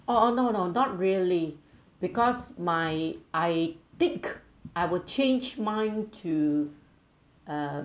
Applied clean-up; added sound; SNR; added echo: none; none; none; none.